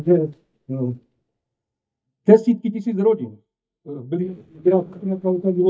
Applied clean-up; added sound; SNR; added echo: neural mask model DeepFilterNet 3.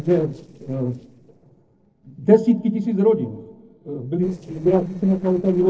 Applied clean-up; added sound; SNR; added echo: neural separator model SepFormer DNS4.